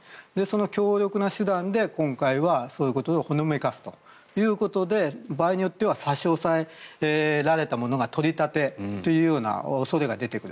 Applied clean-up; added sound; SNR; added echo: none; none; none; none.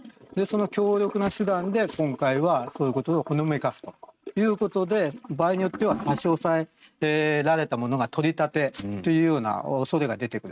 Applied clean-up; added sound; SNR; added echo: neural mask model RNNoise.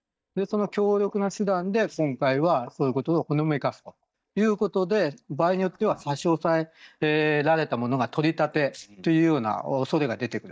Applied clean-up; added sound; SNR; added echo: neural mask model DeepFilterNet 3.